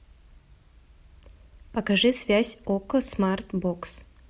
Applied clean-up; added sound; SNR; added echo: none; none; none; none.